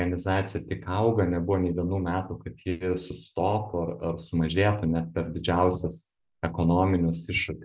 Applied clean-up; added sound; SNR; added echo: none; none; none; none.